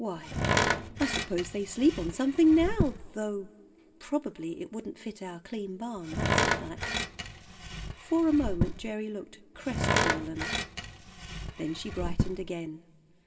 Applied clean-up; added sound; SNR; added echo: none; Tools; 0 dB; reverberation time 2.1 s.